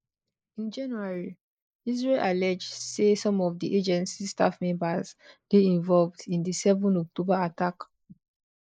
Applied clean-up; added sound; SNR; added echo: neural mask model Resemble Enhance denoiser.